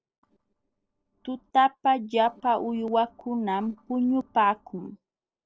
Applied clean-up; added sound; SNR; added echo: neural separator model SepFormer DNS4.